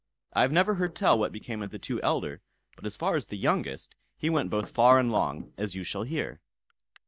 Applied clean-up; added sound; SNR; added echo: neural mask model DeepFilterNet 3.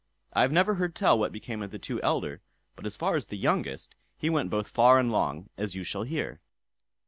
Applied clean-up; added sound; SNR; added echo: none; none; none; none.